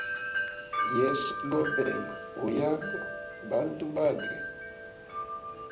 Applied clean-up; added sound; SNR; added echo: none; Wind chime; 3 dB; reverberation time 0.5 s.